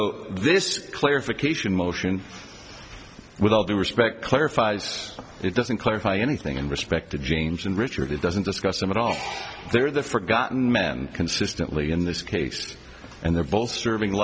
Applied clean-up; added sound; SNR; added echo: none; none; none; none.